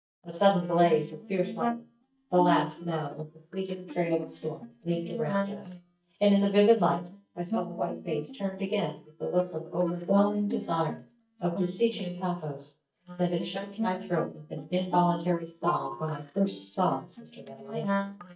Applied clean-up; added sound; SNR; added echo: neural mask model DeepFilterNet 3.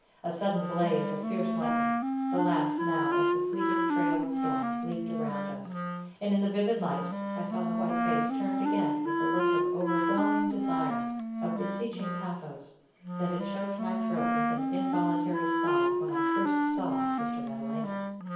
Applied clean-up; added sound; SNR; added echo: none; Wind instrument, woodwind instrument; -5 dB; reverberation time 0.9 s.